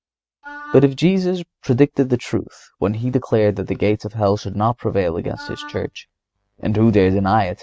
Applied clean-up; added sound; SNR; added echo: neural mask model RNNoise.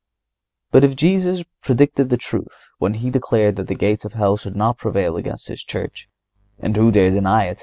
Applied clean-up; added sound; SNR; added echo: none; none; none; none.